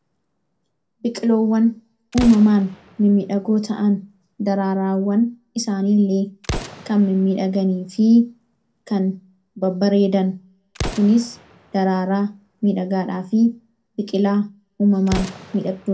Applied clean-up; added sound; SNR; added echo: none; Explosion; 16 dB; reverberation time 0.2 s.